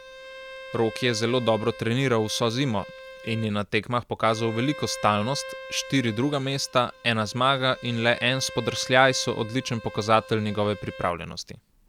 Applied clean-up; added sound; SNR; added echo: none; Bowed string instrument; 16 dB; none.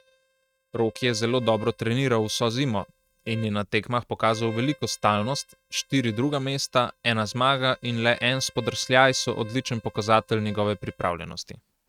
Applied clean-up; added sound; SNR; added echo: neural mask model RNNoise.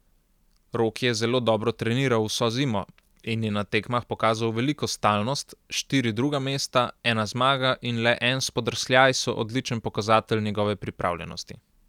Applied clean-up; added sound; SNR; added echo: none; none; none; none.